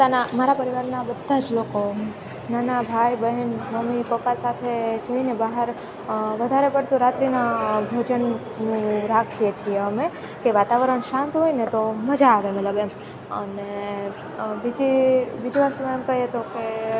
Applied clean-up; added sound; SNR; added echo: none; none; none; none.